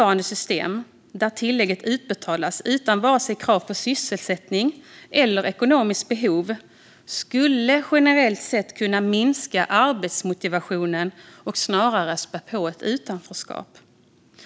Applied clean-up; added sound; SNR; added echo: none; none; none; none.